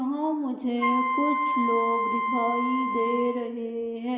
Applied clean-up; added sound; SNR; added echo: none; Wind instrument, woodwind instrument; 0 dB; reverberation time 1.0 s.